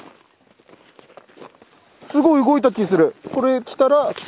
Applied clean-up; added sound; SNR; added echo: none; none; none; none.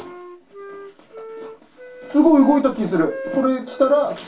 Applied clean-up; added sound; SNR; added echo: none; Wind instrument, woodwind instrument; 16 dB; reverberation time 0.3 s.